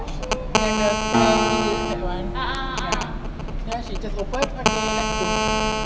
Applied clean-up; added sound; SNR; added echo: none; Acoustic guitar + Telephone; -2 dB; none.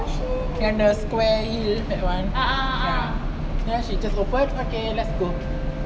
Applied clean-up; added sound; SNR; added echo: none; none; none; none.